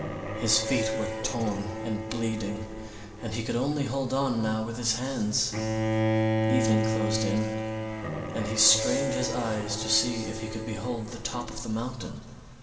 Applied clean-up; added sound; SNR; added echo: none; Bowed string instrument; 2 dB; reverberation time 2.0 s.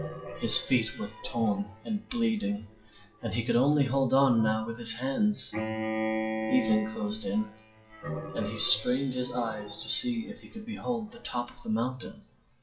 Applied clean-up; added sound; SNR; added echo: classical method WPE with log-MMSE.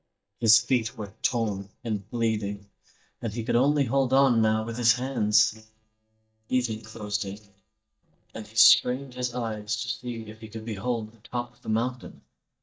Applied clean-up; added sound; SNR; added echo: neural mask model DeepFilterNet 3.